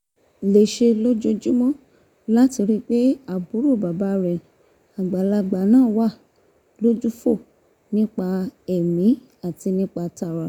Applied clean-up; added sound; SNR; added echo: none; none; none; none.